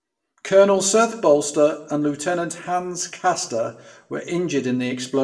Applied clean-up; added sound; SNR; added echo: none; none; none; reverberation time 0.6 s.